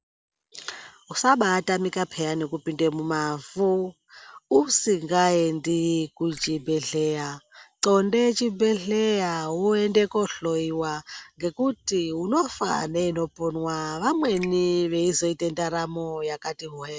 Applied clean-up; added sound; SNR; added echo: none; Raindrop; 18 dB; none.